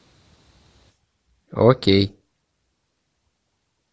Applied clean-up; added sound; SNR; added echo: none; none; none; none.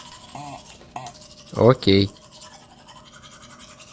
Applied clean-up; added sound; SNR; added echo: none; Domestic sounds, home sounds + Fart; 18 dB; none.